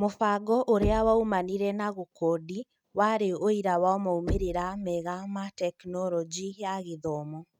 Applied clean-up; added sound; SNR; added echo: neural mask model RNNoise.